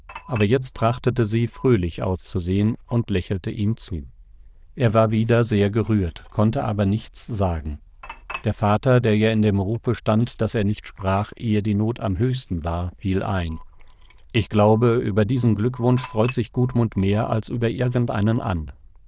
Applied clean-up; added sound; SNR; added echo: neural diffusion model UNIVERSE++.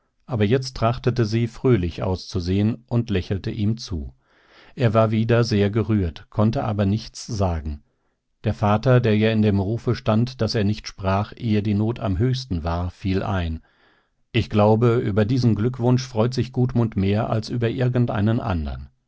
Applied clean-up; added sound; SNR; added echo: none; none; none; none.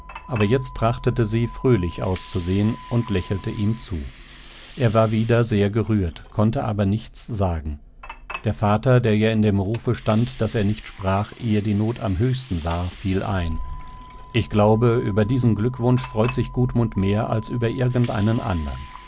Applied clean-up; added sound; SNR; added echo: none; Water + Motor vehicle (road); 16 dB; none.